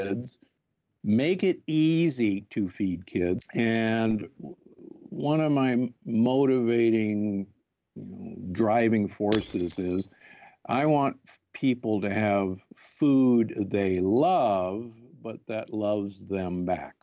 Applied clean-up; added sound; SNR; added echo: none; Shatter / Crushing; 16 dB; none.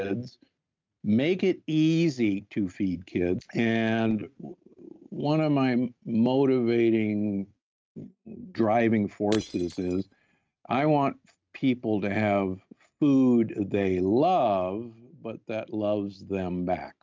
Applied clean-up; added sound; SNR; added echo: neural mask model RNNoise.